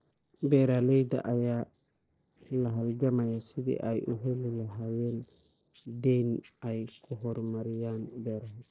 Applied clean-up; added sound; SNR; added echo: neural separator model SepFormer DNS4.